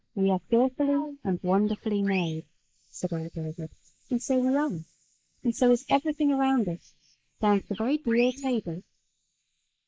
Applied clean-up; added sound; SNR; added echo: neural mask model Resemble Enhance denoiser.